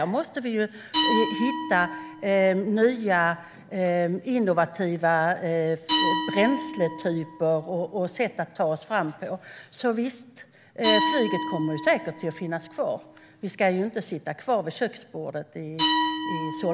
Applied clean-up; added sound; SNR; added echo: none; Glass; 6 dB; none.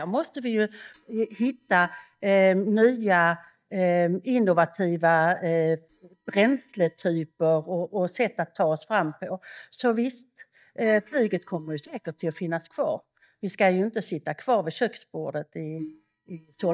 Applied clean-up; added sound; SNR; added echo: neural mask model DeepFilterNet 3.